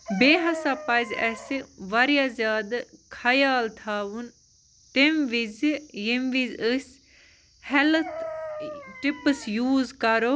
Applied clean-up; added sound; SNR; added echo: none; Chicken, rooster; 16 dB; none.